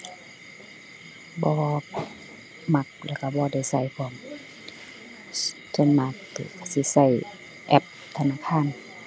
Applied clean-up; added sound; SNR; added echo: none; none; none; none.